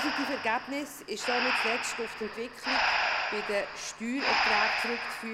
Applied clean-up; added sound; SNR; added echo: none; Breathing; -3 dB; none.